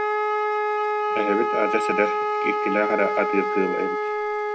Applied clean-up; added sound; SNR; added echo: none; Wind instrument, woodwind instrument; -3 dB; none.